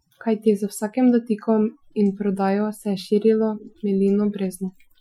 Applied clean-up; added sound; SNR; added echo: classical method Wiener filter.